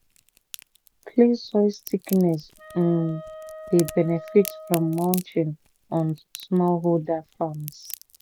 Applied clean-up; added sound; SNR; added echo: none; Wind instrument, woodwind instrument + Crack; 16 dB; none.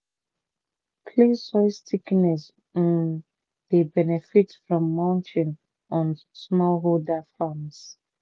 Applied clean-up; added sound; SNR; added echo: none; none; none; none.